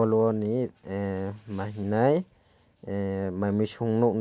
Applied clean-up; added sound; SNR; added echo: none; none; none; none.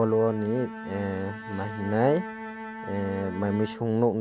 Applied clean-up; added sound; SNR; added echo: none; Bowed string instrument; 11 dB; none.